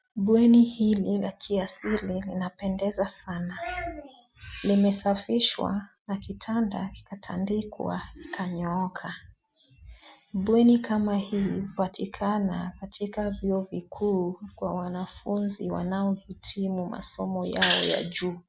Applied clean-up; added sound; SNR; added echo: none; none; none; none.